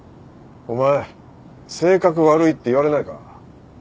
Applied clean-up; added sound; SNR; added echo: none; none; none; none.